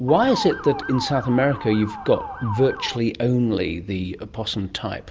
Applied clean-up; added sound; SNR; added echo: none; Motor vehicle (road) / Siren; 10 dB; none.